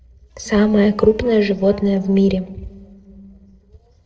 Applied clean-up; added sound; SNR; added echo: neural separator model SepFormer DNS4.